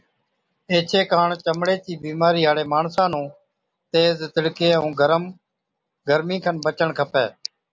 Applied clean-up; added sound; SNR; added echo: none; none; none; none.